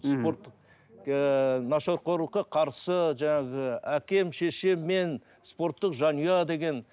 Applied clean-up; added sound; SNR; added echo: none; none; none; none.